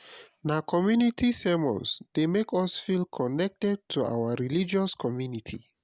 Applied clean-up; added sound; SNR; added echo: none; none; none; none.